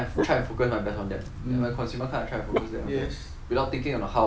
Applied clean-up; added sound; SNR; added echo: none; Dog; 6 dB; none.